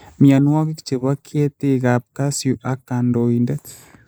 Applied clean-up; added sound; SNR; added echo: neural mask model Resemble Enhance denoiser.